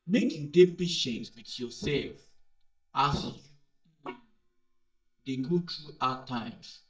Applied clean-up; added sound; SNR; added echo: neural mask model DeepFilterNet 3.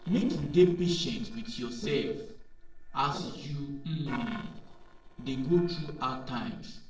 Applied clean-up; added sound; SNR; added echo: neural separator model SepFormer DNS4.